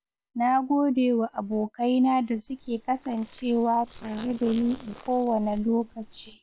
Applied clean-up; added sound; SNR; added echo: neural separator model SepFormer WHAM!.